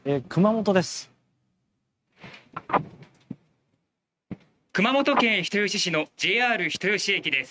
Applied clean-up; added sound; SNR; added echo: neural mask model RNNoise.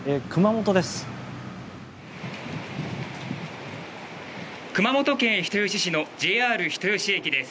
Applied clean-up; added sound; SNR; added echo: none; none; none; none.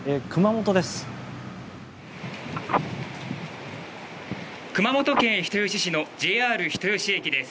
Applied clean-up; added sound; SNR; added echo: none; Telephone; 8 dB; none.